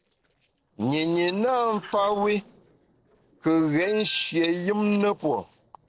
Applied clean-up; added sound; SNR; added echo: neural separator model SepFormer DNS4.